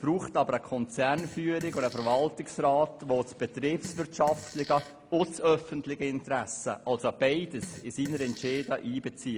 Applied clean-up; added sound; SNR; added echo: none; Fart; 17 dB; none.